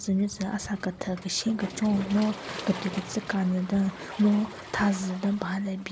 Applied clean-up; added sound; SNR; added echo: none; Waves, surf; 13 dB; none.